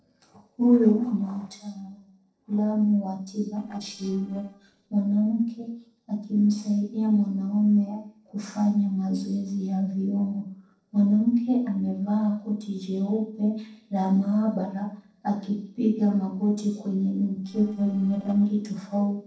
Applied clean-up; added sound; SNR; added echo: neural separator model SepFormer DNS4.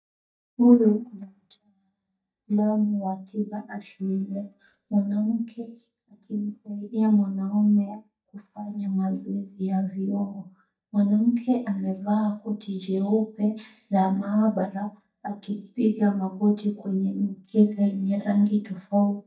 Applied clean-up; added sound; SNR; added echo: neural mask model DeepFilterNet 3.